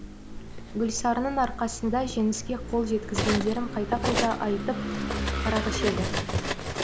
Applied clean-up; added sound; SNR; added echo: none; Cutlery, silverware + Engine / Vehicle; 2 dB; none.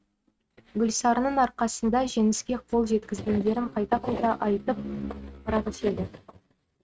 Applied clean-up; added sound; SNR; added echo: neural mask model RNNoise.